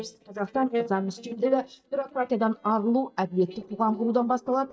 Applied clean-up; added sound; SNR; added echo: neural mask model DeepFilterNet 3.